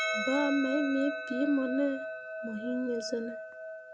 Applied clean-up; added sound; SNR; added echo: none; Percussion; 5 dB; none.